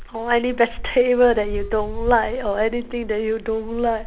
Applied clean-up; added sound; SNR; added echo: none; Wind; 10 dB; none.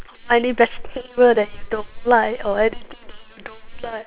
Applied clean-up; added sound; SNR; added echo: neural separator model SepFormer WHAM!.